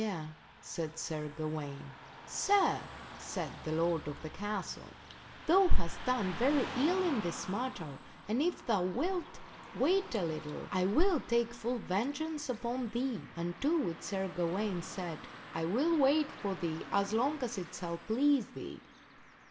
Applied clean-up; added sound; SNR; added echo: none; Car passing by / Traffic noise, roadway noise; 17 dB; reverberation time 1.1 s.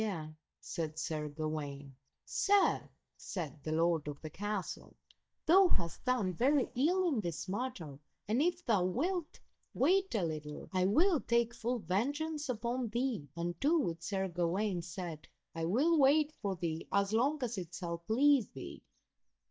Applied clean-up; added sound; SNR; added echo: neural mask model DeepFilterNet 3.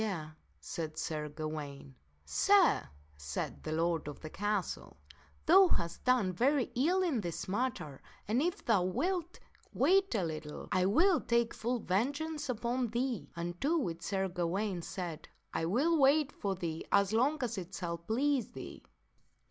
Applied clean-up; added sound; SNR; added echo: none; none; none; none.